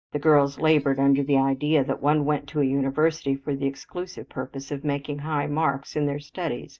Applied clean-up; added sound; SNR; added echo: neural mask model DeepFilterNet 3.